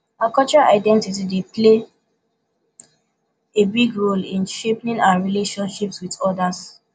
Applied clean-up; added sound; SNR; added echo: none; none; none; none.